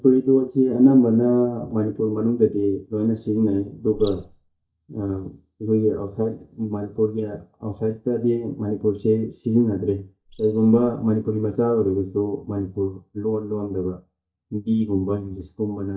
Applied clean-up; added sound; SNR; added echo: neural mask model DeepFilterNet 3.